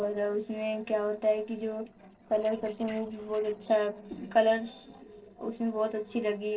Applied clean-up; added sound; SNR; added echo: neural separator model SepFormer DNS4.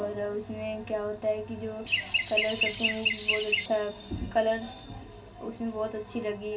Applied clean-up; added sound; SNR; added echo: none; Chirp, tweet; -3 dB; reverberation time 0.2 s.